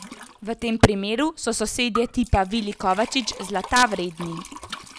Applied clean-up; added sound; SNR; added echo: none; Liquid; 16 dB; none.